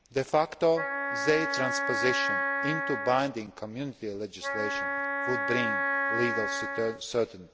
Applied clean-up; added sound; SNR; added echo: none; Wind instrument, woodwind instrument; 0 dB; none.